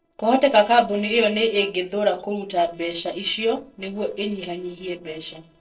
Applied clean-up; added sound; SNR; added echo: neural separator model SepFormer DNS4.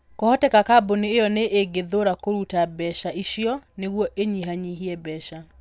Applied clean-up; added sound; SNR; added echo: none; none; none; none.